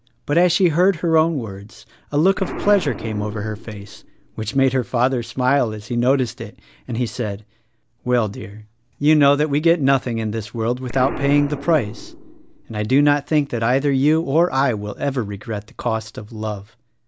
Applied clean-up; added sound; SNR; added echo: none; Explosion; 16 dB; none.